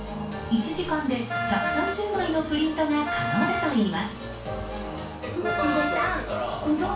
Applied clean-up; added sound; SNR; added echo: none; Wind instrument, woodwind instrument; 4 dB; reverberation time 0.3 s.